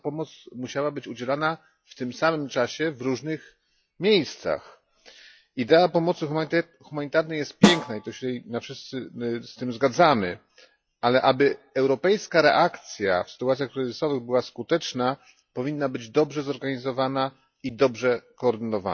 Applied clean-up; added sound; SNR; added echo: classical method log-MMSE.